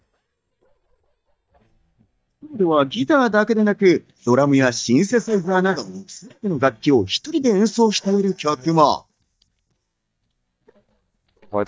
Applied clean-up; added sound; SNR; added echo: neural mask model DeepFilterNet 3.